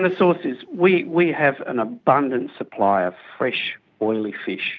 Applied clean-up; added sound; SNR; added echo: none; none; none; none.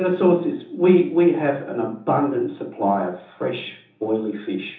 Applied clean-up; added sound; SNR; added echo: none; none; none; reverberation time 1.2 s.